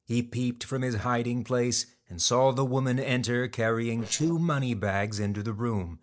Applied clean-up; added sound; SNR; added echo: neural separator model SepFormer DNS4.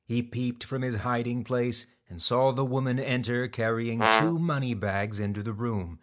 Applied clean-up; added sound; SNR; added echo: none; Brass instrument; -1 dB; none.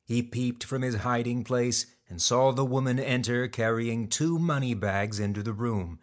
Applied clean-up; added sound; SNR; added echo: none; none; none; none.